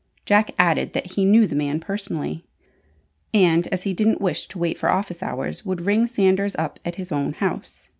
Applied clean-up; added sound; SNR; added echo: none; none; none; none.